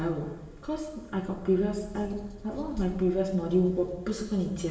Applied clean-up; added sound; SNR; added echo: none; none; none; reverberation time 1.0 s.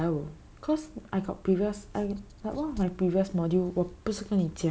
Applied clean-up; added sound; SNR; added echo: none; none; none; none.